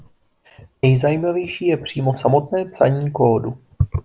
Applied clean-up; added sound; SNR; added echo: none; none; none; none.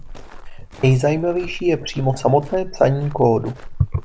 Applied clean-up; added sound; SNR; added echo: none; Walk, footsteps; 14 dB; none.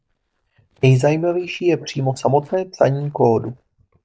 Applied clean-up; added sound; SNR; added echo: neural mask model DeepFilterNet 3.